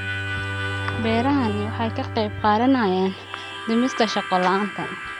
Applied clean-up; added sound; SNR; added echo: none; Harmonica + Bowed string instrument; 7 dB; none.